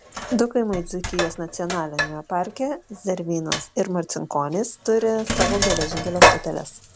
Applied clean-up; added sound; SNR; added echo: none; Sink (filling or washing); 0 dB; none.